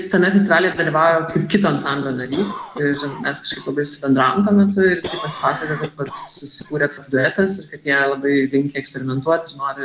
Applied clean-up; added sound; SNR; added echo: none; Cough; 18 dB; none.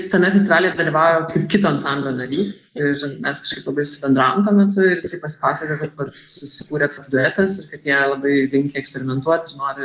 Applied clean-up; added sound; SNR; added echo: neural mask model Resemble Enhance denoiser.